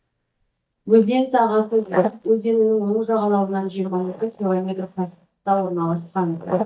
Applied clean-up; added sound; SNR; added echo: neural mask model DeepFilterNet 3.